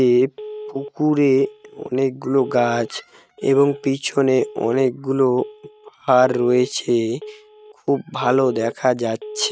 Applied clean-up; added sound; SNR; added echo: neural mask model RNNoise.